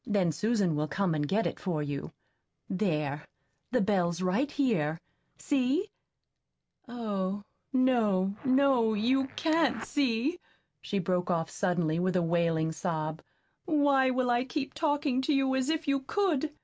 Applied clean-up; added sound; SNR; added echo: none; Zipper (clothing); 18 dB; none.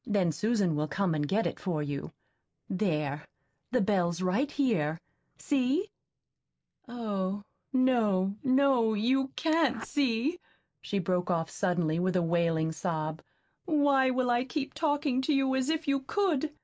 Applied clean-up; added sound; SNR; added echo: neural mask model Resemble Enhance denoiser.